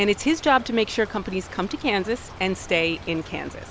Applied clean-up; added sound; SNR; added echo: none; Stream / Trickle, dribble; 16 dB; none.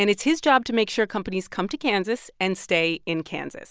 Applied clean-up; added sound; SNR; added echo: none; none; none; none.